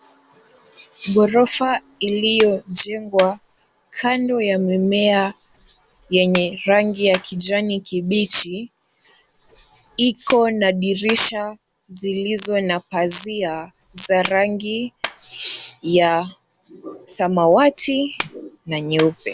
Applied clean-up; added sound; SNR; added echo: none; Clapping; 18 dB; none.